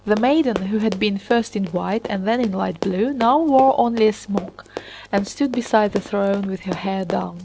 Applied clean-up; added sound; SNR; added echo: none; Run; 14 dB; none.